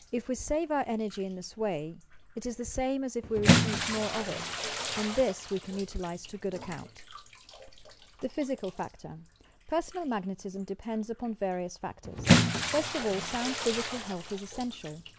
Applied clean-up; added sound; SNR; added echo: none; Bathtub (filling or washing) / Splash, splatter; 0 dB; none.